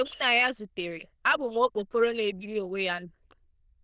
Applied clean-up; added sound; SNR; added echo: neural diffusion model UNIVERSE++.